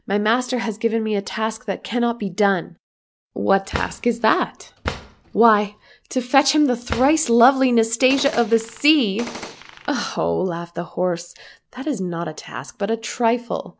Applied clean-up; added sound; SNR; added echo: none; Gunshot, gunfire + Drawer open or close; 13 dB; none.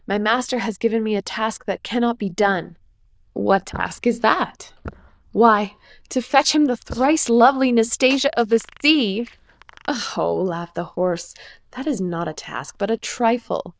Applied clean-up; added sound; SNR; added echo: neural diffusion model UNIVERSE++.